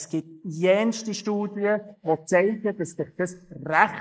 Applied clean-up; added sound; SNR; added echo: neural mask model Resemble Enhance denoiser.